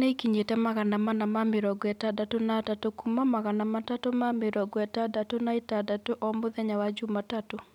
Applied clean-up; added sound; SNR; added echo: none; none; none; none.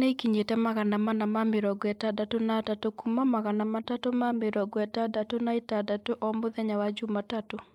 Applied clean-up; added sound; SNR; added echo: neural mask model Resemble Enhance denoiser.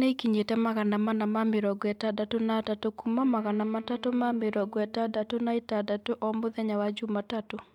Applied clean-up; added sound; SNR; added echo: neural mask model DeepFilterNet 3.